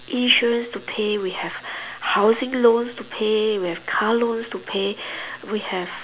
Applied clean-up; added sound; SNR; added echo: none; none; none; none.